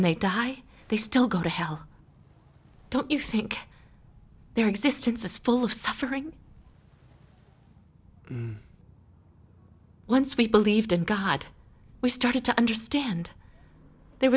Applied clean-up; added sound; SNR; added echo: none; none; none; none.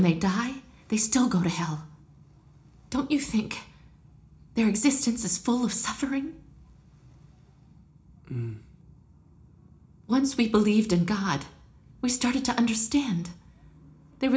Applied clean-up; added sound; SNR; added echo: none; none; none; reverberation time 0.4 s.